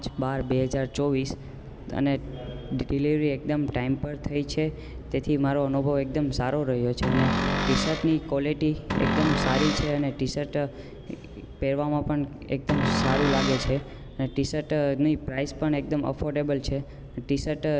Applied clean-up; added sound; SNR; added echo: none; Cupboard open or close; 0 dB; none.